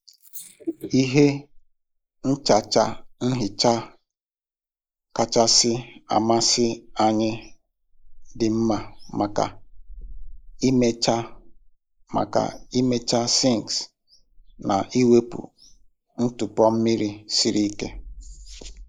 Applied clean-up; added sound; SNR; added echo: neural mask model Resemble Enhance denoiser.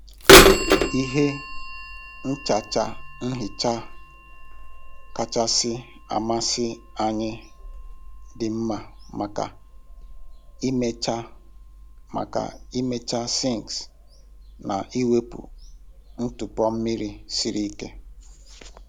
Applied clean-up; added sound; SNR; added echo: none; Bird vocalization, bird call, bird song / Telephone; -3 dB; none.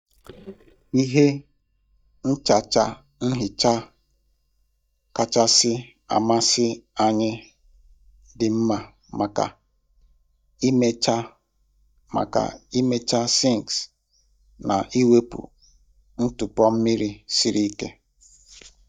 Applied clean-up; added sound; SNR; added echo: neural mask model DeepFilterNet 3.